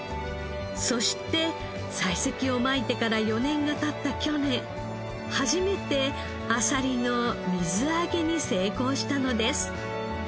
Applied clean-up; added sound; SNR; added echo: none; none; none; none.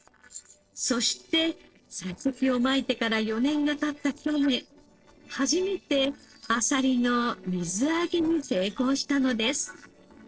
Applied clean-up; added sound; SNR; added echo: neural separator model SepFormer DNS4.